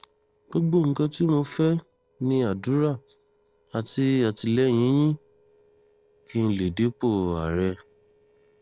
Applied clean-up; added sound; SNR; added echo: neural separator model SepFormer DNS4.